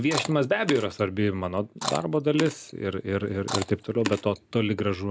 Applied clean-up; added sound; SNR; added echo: none; Chewing, mastication; 10 dB; none.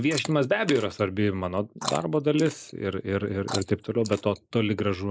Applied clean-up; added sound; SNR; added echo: neural mask model Resemble Enhance denoiser.